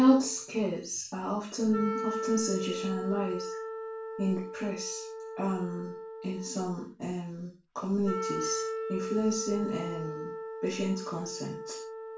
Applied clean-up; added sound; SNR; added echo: none; Wind instrument, woodwind instrument; 7 dB; reverberation time 0.3 s.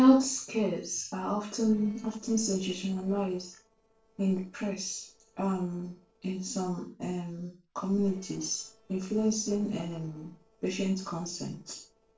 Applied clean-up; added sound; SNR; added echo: neural separator model SepFormer DNS4.